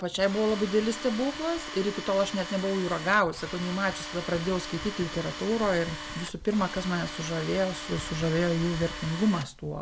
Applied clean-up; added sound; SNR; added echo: none; Tools; 10 dB; none.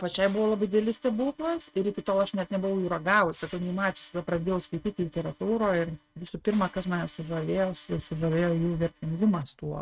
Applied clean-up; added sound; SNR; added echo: neural mask model RNNoise.